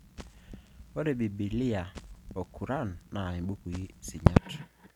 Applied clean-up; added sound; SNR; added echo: none; Crackle; -1 dB; none.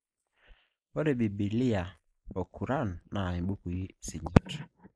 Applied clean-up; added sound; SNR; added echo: neural mask model Resemble Enhance denoiser.